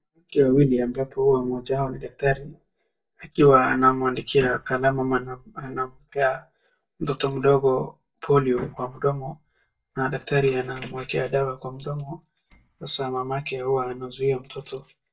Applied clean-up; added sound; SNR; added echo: neural mask model DeepFilterNet 3.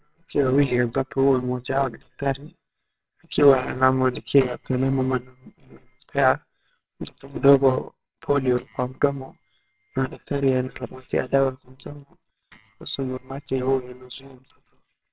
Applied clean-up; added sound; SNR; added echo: neural separator model SepFormer WHAMR!.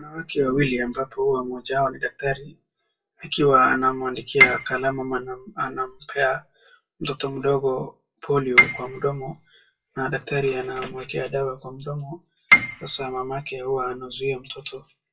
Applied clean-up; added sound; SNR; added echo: classical method WPE with log-MMSE.